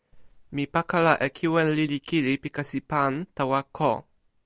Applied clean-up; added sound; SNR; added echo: none; none; none; none.